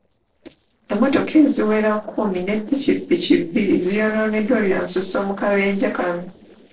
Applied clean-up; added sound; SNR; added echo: neural separator model SepFormer DNS4.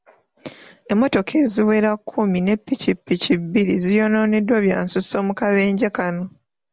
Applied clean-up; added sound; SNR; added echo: none; none; none; none.